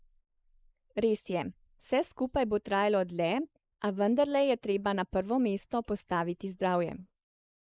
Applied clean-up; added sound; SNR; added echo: neural mask model Resemble Enhance denoiser.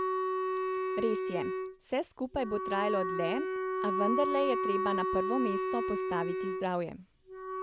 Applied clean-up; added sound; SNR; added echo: none; Wind instrument, woodwind instrument; -1 dB; none.